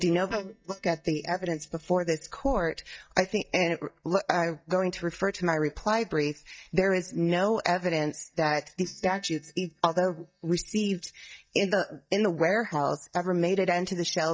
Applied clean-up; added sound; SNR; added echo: neural mask model DeepFilterNet 3.